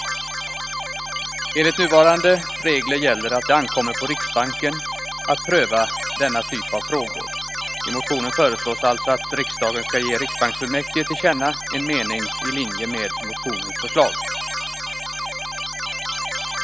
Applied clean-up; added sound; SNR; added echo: none; Keyboard (musical); 5 dB; none.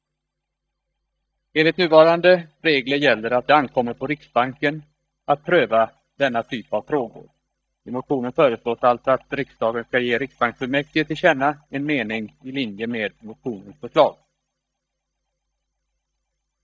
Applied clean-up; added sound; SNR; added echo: neural mask model DeepFilterNet 3.